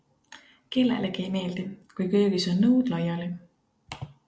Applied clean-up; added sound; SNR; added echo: none; none; none; none.